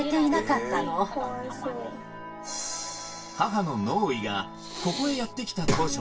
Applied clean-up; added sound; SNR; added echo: none; Breathing; 3 dB; reverberation time 0.2 s.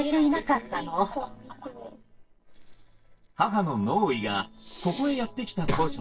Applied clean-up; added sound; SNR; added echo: neural separator model SepFormer DNS4.